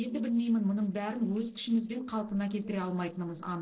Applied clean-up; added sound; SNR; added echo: neural separator model SepFormer DNS4.